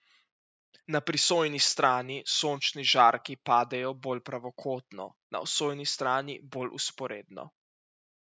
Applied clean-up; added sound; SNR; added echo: neural mask model Resemble Enhance denoiser.